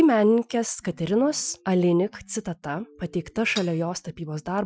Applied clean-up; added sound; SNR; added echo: classical method Wiener filter.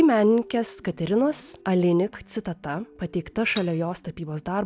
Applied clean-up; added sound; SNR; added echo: none; Cutlery, silverware / Dishes, pots, and pans; 15 dB; none.